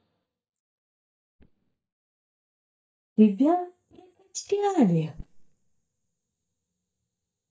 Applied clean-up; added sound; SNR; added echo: neural mask model DeepFilterNet 3.